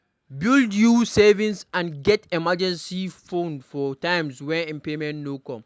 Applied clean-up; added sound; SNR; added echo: none; none; none; none.